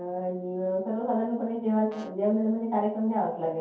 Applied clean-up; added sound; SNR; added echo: neural separator model SepFormer DNS4.